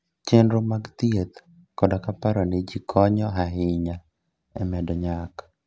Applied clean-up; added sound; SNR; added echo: none; none; none; none.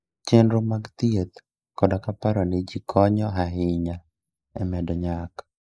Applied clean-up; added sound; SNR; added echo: neural mask model Resemble Enhance denoiser.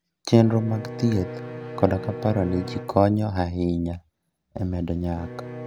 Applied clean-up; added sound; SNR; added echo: none; Bowed string instrument; 13 dB; none.